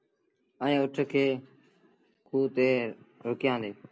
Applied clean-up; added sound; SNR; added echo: none; none; none; none.